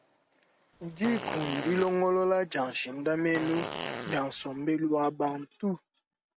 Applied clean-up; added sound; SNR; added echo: none; Fart; 7 dB; none.